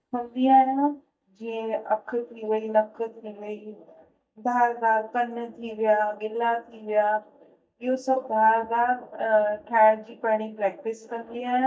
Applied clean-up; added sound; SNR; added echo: neural mask model DeepFilterNet 3.